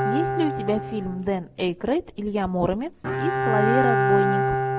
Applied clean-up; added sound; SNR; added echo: none; Bowed string instrument; -1 dB; none.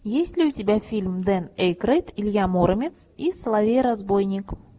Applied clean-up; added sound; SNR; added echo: none; none; none; none.